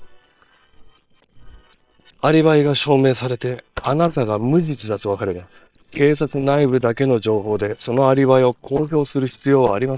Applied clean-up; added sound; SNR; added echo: neural separator model SepFormer WHAM!.